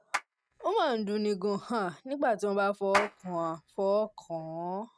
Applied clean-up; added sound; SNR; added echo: neural mask model RNNoise.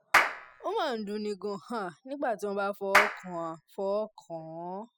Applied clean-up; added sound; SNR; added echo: classical method spectral subtraction.